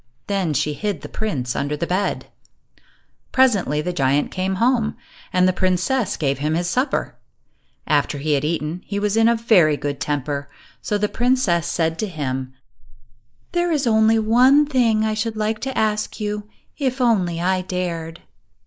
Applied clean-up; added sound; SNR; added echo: neural mask model Resemble Enhance denoiser.